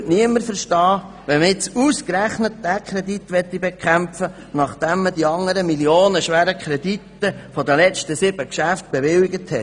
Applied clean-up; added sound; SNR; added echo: none; none; none; none.